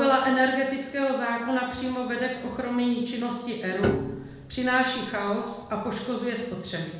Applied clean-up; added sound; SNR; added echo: none; Piano; 8 dB; reverberation time 1.0 s.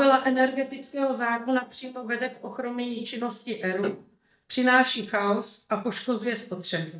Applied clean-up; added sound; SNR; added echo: neural mask model DeepFilterNet 3.